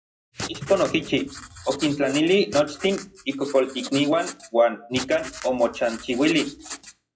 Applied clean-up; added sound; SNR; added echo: classical method WPE with log-MMSE.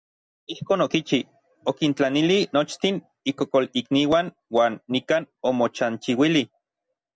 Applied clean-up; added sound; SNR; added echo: none; none; none; none.